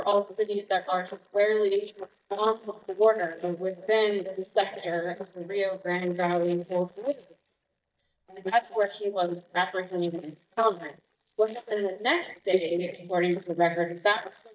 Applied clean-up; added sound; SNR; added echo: neural mask model DeepFilterNet 3.